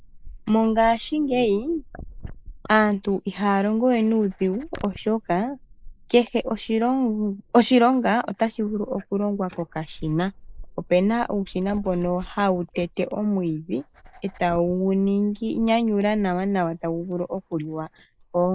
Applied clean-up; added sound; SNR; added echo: neural mask model Resemble Enhance denoiser.